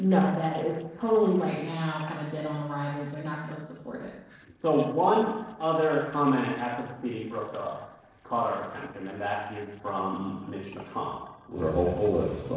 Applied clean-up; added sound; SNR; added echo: neural separator model SepFormer DNS4.